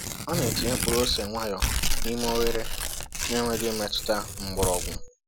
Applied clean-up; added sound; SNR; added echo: none; Tearing; -1 dB; none.